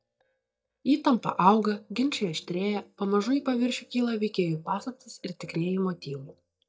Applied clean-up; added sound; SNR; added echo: neural mask model DeepFilterNet 3.